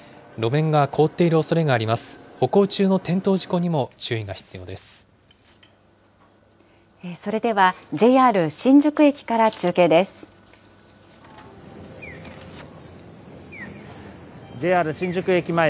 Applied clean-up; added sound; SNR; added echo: none; none; none; none.